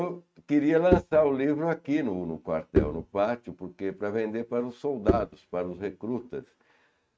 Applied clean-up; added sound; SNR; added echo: neural mask model RNNoise.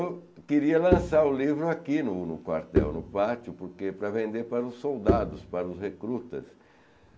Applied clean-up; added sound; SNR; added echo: none; Bowed string instrument; 4 dB; none.